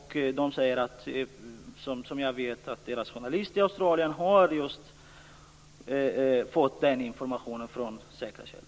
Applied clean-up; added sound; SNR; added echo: none; none; none; none.